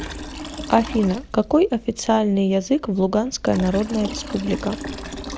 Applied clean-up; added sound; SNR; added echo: none; Liquid; 12 dB; none.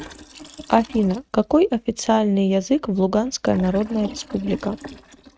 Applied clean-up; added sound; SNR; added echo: neural mask model RNNoise.